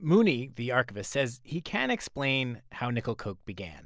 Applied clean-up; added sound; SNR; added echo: none; none; none; none.